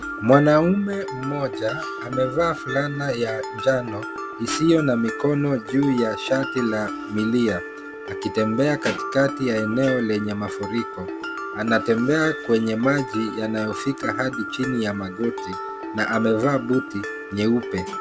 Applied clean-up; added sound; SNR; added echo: none; Mallet percussion; 9 dB; none.